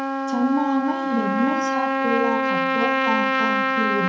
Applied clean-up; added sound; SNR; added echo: none; Trumpet; -3 dB; reverberation time 0.5 s.